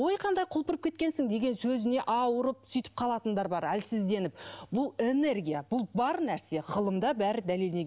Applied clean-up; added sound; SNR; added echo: none; none; none; none.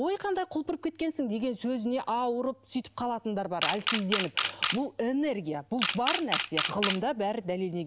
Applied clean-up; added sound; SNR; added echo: none; Camera; 2 dB; none.